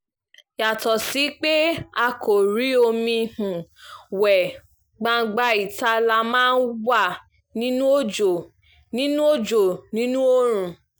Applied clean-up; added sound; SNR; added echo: none; none; none; none.